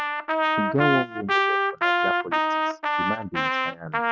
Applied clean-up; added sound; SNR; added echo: neural mask model RNNoise.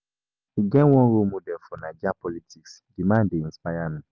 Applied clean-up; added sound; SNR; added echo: none; none; none; none.